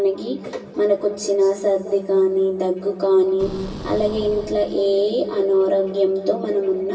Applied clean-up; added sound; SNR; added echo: none; Boom; 16 dB; reverberation time 2.4 s.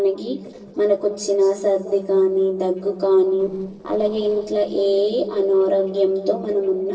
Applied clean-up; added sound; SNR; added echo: neural separator model SepFormer DNS4.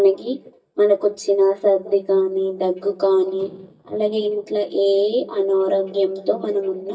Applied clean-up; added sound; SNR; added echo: neural mask model DeepFilterNet 3.